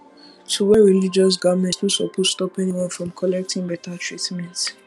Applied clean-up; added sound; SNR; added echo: none; none; none; none.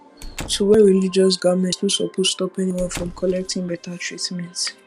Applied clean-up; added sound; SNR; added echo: none; Squeak / Slam / Wood; 16 dB; none.